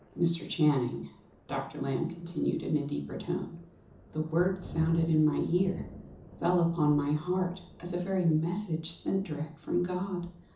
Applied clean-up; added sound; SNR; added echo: none; Thunder; 18 dB; reverberation time 0.6 s.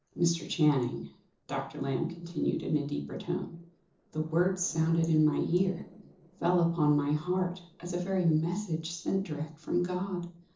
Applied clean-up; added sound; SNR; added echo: neural separator model SepFormer DNS4.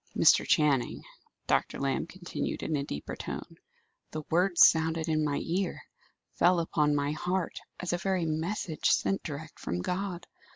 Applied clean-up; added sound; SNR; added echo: none; none; none; none.